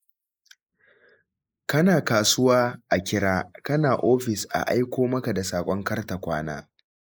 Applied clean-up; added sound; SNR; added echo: neural mask model Resemble Enhance denoiser.